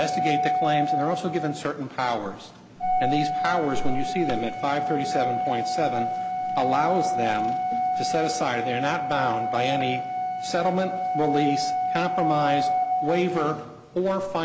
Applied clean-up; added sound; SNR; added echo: none; Organ; -1 dB; none.